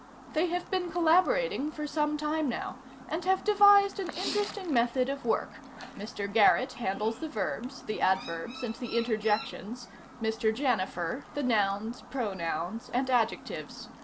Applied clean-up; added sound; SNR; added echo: none; Chirp, tweet; 16 dB; none.